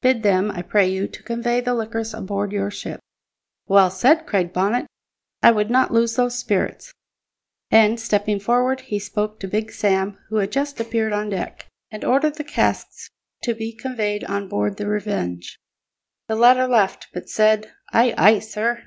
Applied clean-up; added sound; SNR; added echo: none; none; none; none.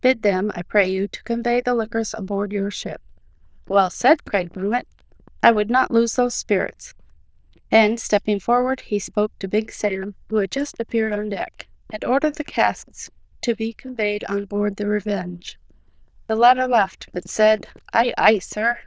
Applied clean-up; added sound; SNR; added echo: neural diffusion model UNIVERSE++.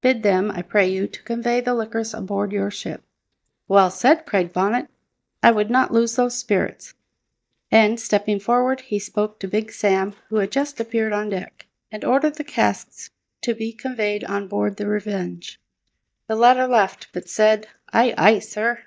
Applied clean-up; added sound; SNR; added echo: neural mask model DeepFilterNet 3.